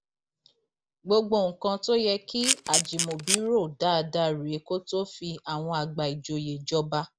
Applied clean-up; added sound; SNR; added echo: none; Camera; -2 dB; none.